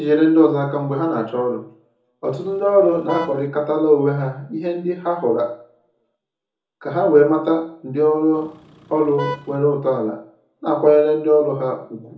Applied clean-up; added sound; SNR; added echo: none; Vehicle horn, car horn, honking; 12 dB; reverberation time 0.6 s.